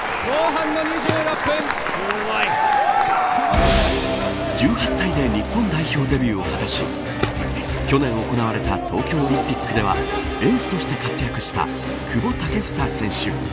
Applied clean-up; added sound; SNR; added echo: none; Water / Splash, splatter; 14 dB; none.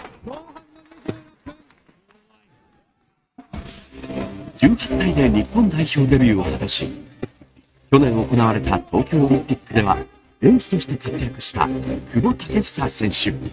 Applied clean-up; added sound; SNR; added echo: neural mask model RNNoise.